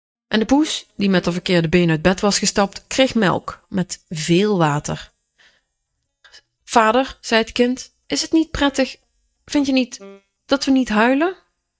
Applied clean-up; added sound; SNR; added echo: neural mask model DeepFilterNet 3.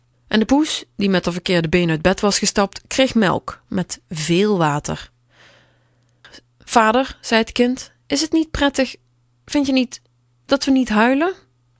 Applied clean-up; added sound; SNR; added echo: none; none; none; none.